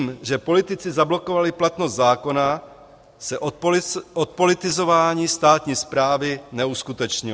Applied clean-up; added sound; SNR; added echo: none; none; none; none.